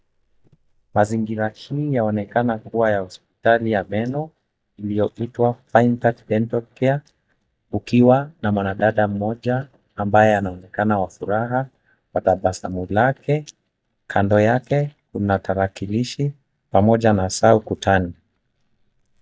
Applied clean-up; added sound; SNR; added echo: neural mask model DeepFilterNet 3.